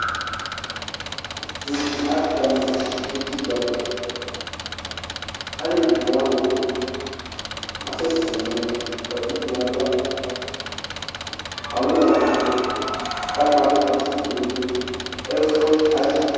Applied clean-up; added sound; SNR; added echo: none; Engine; 9 dB; reverberation time 2.2 s.